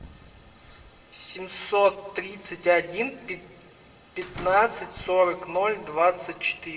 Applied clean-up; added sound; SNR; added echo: none; Slam; 16 dB; reverberation time 1.1 s.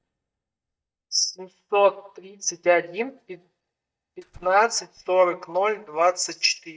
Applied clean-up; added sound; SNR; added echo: neural mask model DeepFilterNet 3.